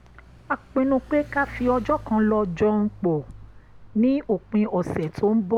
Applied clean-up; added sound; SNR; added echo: none; Mechanisms / Bicycle; 20 dB; none.